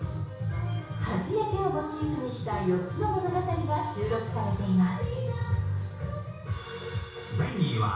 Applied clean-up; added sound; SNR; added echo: none; none; none; reverberation time 0.6 s.